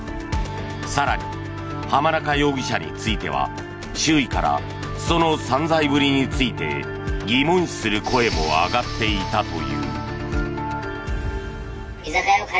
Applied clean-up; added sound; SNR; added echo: none; none; none; none.